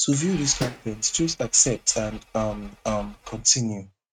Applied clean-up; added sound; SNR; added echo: neural mask model RNNoise.